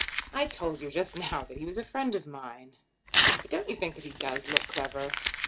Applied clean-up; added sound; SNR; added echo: none; Crumpling, crinkling / Tearing; -1 dB; none.